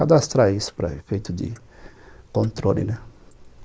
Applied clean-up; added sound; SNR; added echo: neural mask model Resemble Enhance denoiser.